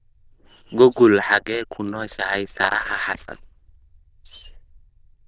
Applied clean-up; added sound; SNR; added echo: neural diffusion model UNIVERSE++.